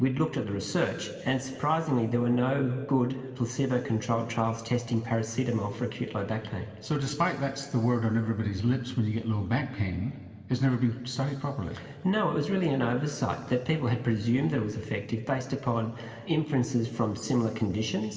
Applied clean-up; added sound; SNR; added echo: none; none; none; reverberation time 2.2 s.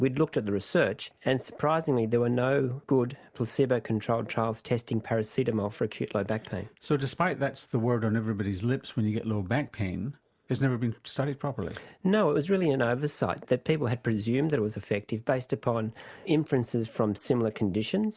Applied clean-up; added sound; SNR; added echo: none; none; none; none.